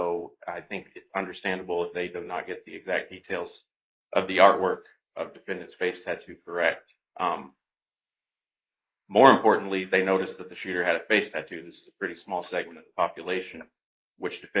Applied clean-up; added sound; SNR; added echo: neural mask model Resemble Enhance denoiser.